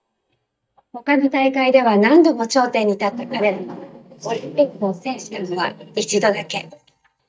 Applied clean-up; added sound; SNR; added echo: neural mask model DeepFilterNet 3.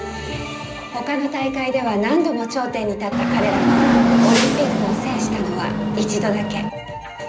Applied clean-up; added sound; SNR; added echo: none; Hiss / Bus / Engine; -5 dB; reverberation time 0.5 s.